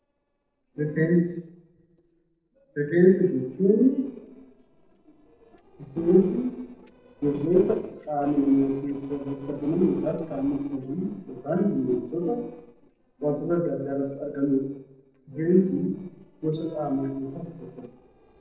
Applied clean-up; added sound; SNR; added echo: neural separator model SepFormer DNS4.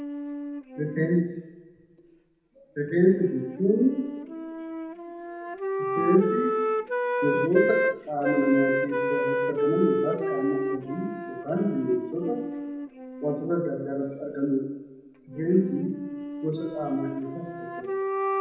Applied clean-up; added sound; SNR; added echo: none; Wind instrument, woodwind instrument; 3 dB; reverberation time 0.9 s.